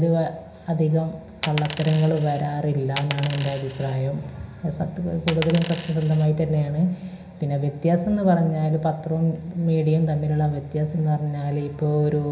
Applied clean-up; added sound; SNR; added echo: none; Coin (dropping); 12 dB; reverberation time 0.5 s.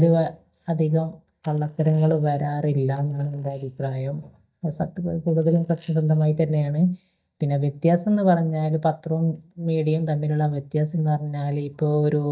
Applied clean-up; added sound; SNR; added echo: neural mask model DeepFilterNet 3.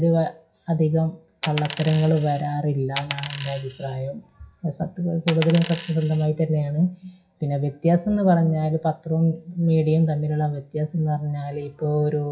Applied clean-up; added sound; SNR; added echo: classical method WPE with log-MMSE.